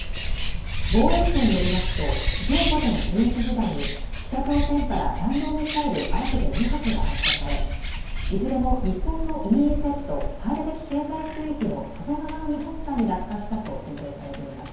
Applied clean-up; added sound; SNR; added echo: none; Bird; -1 dB; reverberation time 0.9 s.